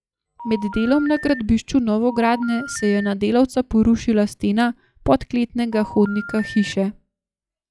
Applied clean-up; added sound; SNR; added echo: classical method log-MMSE.